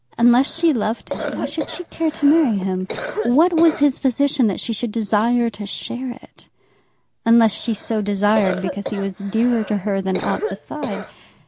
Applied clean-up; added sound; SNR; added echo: none; Cough; 10 dB; none.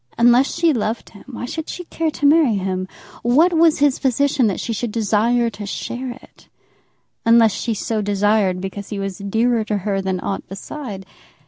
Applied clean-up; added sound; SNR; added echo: none; none; none; none.